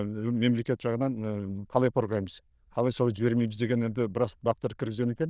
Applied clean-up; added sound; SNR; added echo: neural diffusion model UNIVERSE++.